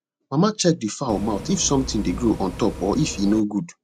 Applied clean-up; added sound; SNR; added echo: none; Bus; 11 dB; none.